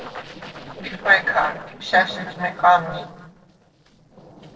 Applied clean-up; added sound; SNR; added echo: neural separator model SepFormer DNS4.